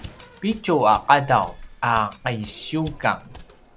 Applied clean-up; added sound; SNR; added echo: none; Mechanisms + Slam; 19 dB; none.